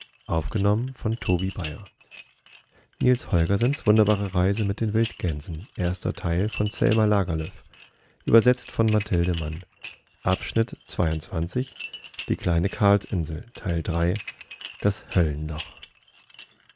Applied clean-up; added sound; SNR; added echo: none; Dishes, pots, and pans; 17 dB; none.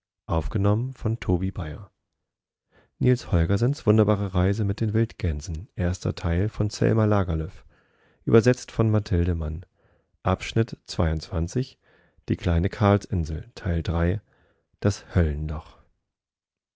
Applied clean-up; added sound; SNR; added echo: none; none; none; none.